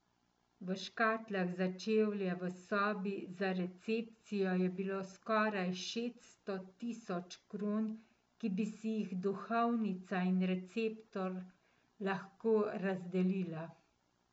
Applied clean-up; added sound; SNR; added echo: none; none; none; none.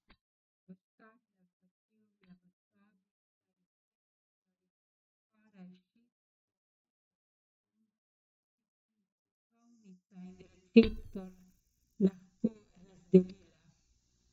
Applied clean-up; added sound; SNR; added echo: neural mask model DeepFilterNet 3.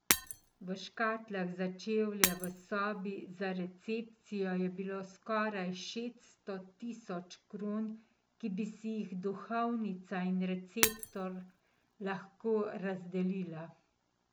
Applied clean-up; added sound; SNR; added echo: none; Shatter; 0 dB; none.